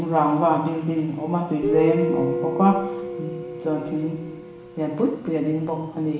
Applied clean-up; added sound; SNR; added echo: none; Guitar; 6 dB; reverberation time 0.9 s.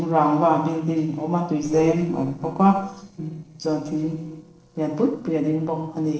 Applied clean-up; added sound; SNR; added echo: neural separator model SepFormer DNS4.